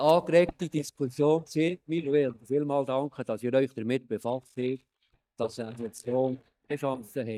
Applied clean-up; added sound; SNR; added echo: neural mask model DeepFilterNet 3.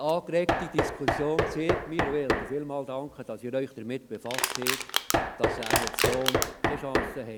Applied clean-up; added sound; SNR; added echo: none; Knock + Crushing; -3 dB; none.